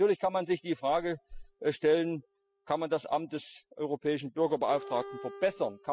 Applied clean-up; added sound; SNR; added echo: classical method spectral subtraction.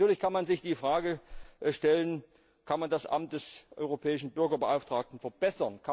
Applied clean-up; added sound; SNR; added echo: none; none; none; none.